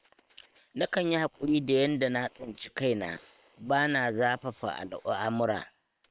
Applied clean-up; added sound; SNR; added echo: neural separator model SepFormer WHAM!.